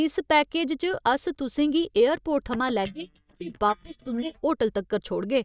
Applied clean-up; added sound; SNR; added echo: neural mask model DeepFilterNet 3.